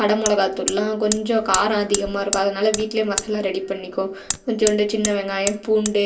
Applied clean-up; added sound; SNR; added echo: none; Hammer; 9 dB; reverberation time 0.2 s.